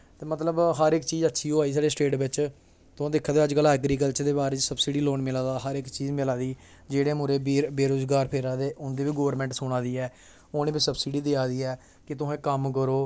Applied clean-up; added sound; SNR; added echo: none; none; none; none.